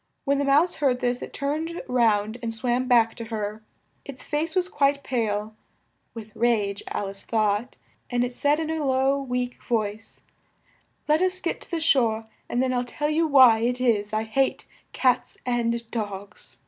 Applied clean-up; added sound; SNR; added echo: none; none; none; none.